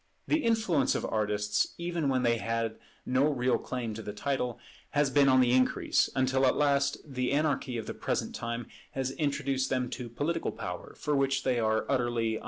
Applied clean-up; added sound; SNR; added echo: none; none; none; none.